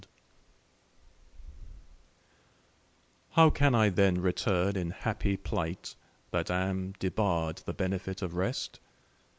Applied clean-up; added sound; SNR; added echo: none; none; none; none.